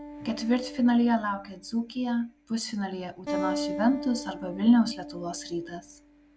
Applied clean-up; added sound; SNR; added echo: none; Acoustic guitar; 10 dB; none.